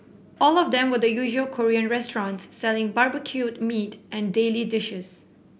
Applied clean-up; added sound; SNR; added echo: none; none; none; none.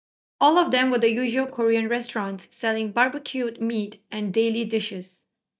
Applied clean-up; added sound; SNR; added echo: neural mask model DeepFilterNet 3.